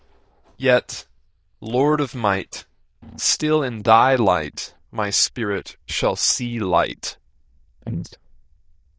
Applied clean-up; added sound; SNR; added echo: neural diffusion model UNIVERSE++.